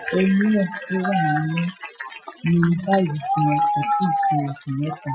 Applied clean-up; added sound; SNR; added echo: classical method Wiener filter.